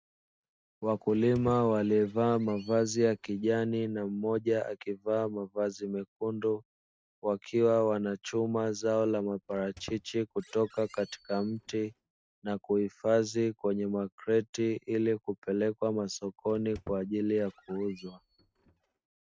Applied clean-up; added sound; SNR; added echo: neural mask model RNNoise.